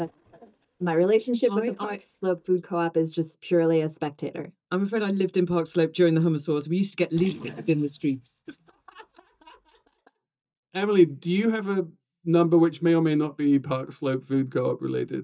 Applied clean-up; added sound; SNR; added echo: neural mask model DeepFilterNet 3.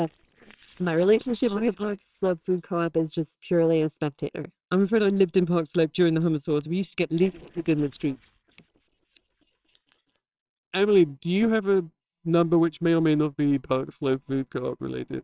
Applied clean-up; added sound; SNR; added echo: neural separator model SepFormer WHAMR!.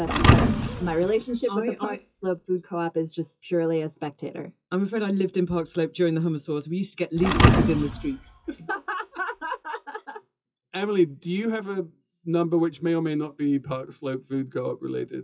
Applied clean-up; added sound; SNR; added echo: classical method WPE with log-MMSE.